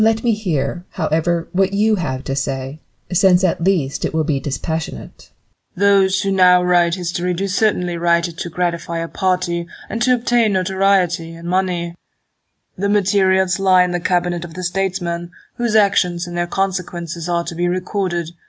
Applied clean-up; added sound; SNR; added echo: none; none; none; none.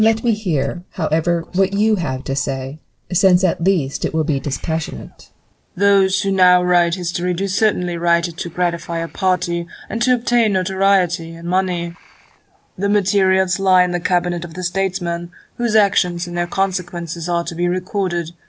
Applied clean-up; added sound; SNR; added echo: neural separator model SepFormer DNS4.